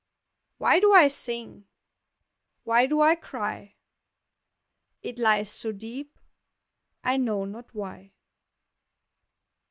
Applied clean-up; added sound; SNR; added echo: none; none; none; none.